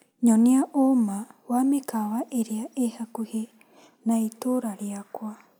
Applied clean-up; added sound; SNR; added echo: none; none; none; none.